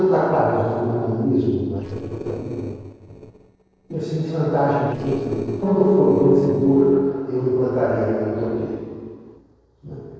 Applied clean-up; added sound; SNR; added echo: neural separator model SepFormer DNS4.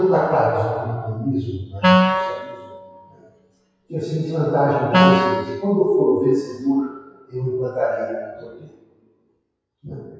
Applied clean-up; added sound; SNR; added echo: classical method WPE with log-MMSE.